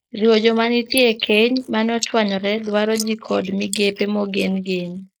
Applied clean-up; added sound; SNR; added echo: neural mask model Resemble Enhance denoiser.